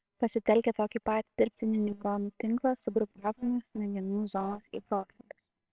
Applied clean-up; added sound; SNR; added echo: neural separator model SepFormer WHAMR!.